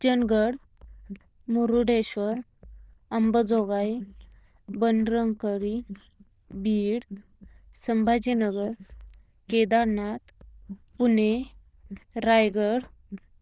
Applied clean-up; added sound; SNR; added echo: neural diffusion model UNIVERSE++.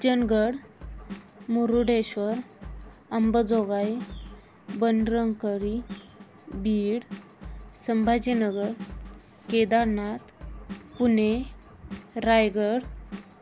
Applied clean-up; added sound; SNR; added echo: none; Drum kit; 15 dB; none.